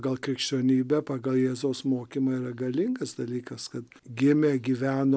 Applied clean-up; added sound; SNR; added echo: none; none; none; none.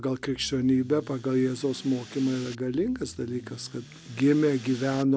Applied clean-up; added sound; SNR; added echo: none; Accelerating, revving, vroom / Car; 19 dB; none.